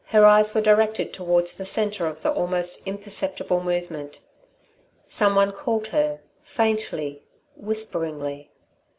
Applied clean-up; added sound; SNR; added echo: none; none; none; none.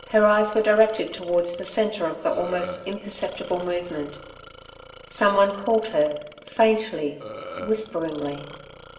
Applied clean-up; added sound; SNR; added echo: none; Burping, eructation; 17 dB; reverberation time 1.0 s.